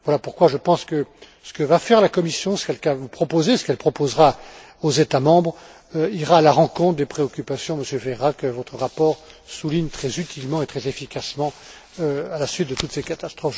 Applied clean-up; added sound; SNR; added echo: none; none; none; none.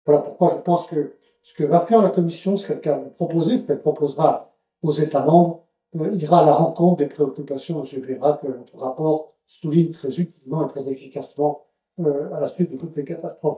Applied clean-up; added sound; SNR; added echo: neural mask model DeepFilterNet 3.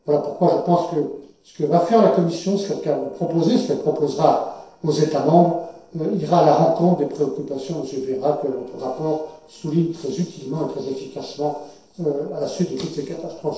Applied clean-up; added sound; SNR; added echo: neural separator model SepFormer DNS4.